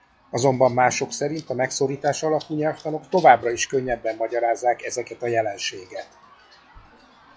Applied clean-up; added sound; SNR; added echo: classical method log-MMSE.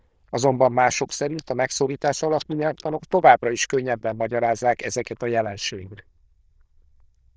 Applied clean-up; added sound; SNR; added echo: neural diffusion model UNIVERSE++.